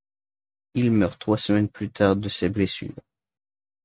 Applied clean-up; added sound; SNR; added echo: none; none; none; none.